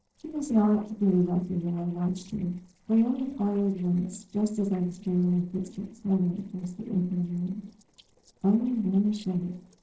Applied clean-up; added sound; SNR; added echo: neural separator model SepFormer DNS4.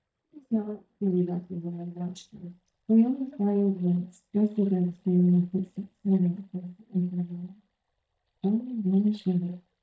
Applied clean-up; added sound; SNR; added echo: neural mask model DeepFilterNet 3.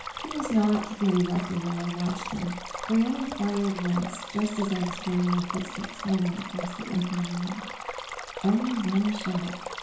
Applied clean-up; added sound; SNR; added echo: none; Stream; 9 dB; reverberation time 0.6 s.